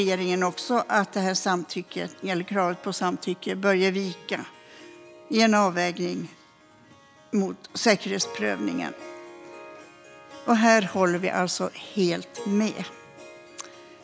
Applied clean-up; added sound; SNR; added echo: none; Harp; 20 dB; none.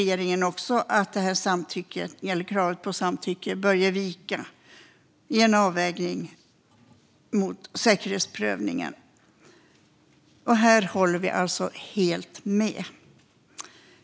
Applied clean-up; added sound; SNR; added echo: none; none; none; none.